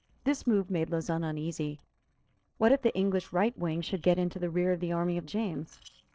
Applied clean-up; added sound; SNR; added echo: neural separator model SepFormer DNS4.